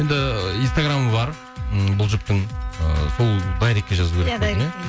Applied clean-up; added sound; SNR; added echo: none; Trumpet; 17 dB; none.